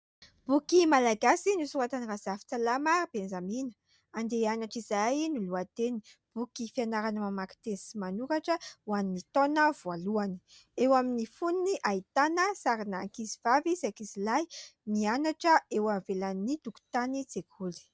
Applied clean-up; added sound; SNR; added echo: none; none; none; none.